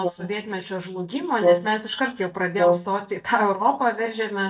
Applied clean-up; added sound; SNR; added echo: neural mask model DeepFilterNet 3.